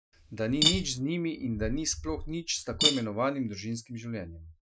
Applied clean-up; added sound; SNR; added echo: classical method Wiener filter.